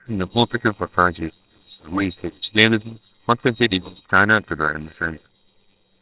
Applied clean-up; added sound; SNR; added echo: neural separator model SepFormer WHAMR!.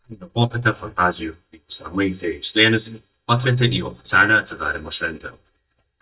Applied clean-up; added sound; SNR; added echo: neural mask model DeepFilterNet 3.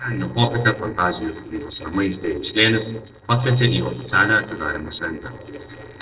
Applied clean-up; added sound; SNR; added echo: neural separator model SepFormer DNS4.